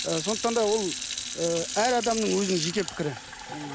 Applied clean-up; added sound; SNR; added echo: none; Fill (with liquid) / Sink (filling or washing); 6 dB; none.